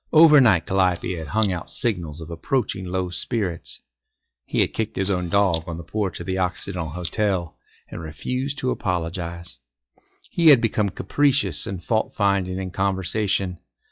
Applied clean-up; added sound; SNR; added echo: classical method log-MMSE.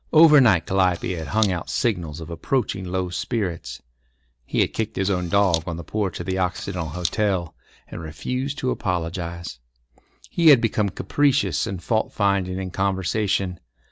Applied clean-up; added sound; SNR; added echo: none; Camera; 12 dB; none.